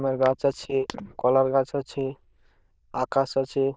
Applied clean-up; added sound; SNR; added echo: neural diffusion model UNIVERSE++.